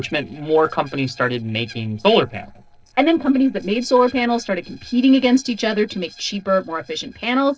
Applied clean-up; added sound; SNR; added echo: neural separator model SepFormer DNS4.